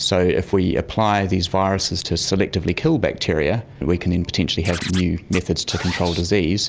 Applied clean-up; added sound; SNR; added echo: none; Scratching (performance technique); 15 dB; none.